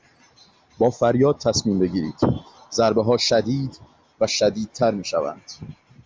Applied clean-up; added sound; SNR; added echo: none; none; none; none.